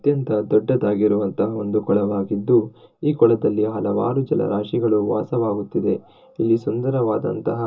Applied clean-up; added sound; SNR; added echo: none; none; none; reverberation time 0.2 s.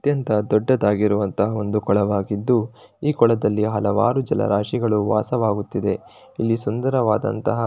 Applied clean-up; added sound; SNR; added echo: none; none; none; none.